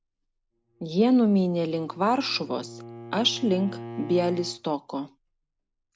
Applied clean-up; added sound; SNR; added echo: none; Bowed string instrument; 16 dB; none.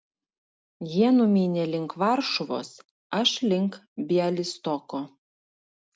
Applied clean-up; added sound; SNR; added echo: none; none; none; none.